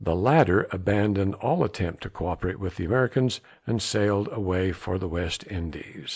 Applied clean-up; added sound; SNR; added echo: none; none; none; none.